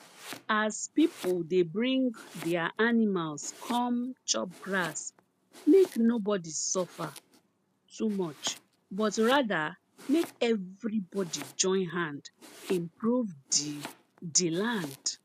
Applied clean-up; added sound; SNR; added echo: none; Domestic sounds, home sounds; 19 dB; none.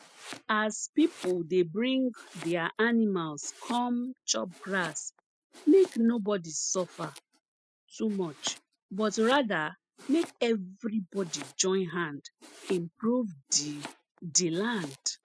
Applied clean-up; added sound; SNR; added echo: classical method spectral subtraction.